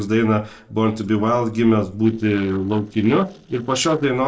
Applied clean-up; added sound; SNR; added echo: neural separator model SepFormer DNS4.